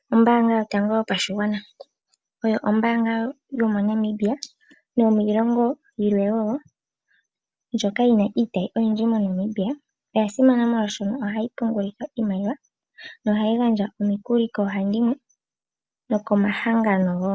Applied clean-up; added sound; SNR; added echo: none; none; none; none.